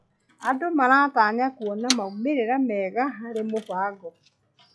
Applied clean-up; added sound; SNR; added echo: classical method log-MMSE.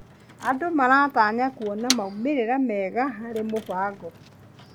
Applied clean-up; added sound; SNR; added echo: none; Motor vehicle (road); 13 dB; none.